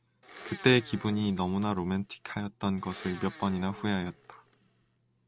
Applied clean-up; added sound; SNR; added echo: none; Domestic sounds, home sounds; 20 dB; none.